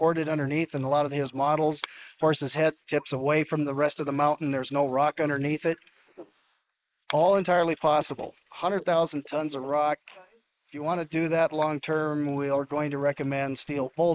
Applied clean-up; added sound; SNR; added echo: neural mask model Resemble Enhance denoiser.